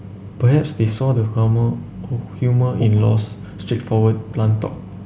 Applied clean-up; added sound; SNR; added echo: none; Breathing; 8 dB; none.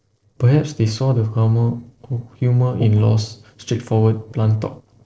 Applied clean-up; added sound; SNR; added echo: neural separator model SepFormer DNS4.